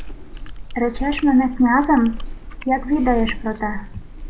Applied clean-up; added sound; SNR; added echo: none; Chewing, mastication; 9 dB; none.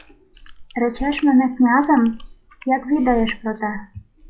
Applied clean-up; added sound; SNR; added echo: classical method log-MMSE.